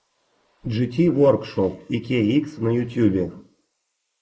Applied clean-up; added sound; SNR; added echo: neural mask model Resemble Enhance denoiser.